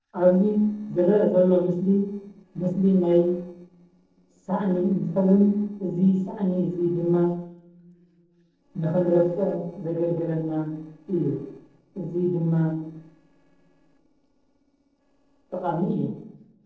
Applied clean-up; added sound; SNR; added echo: neural separator model SepFormer DNS4.